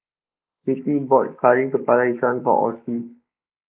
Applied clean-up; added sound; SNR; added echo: neural mask model Resemble Enhance denoiser.